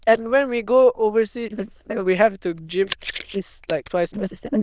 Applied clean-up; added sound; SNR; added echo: neural diffusion model UNIVERSE++.